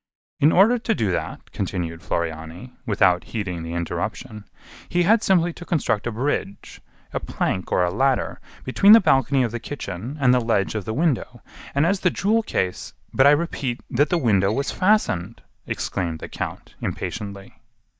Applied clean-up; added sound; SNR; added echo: neural mask model DeepFilterNet 3.